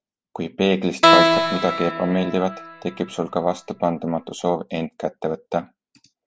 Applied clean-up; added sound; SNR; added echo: none; Keyboard (musical); -3 dB; none.